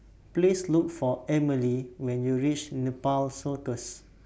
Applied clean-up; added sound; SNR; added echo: none; none; none; none.